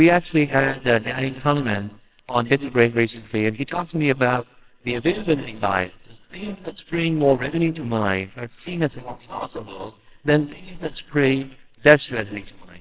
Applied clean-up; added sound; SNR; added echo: neural separator model SepFormer WHAMR!.